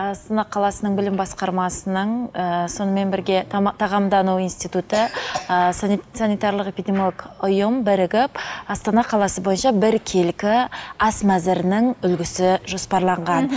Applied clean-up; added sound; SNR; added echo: none; none; none; none.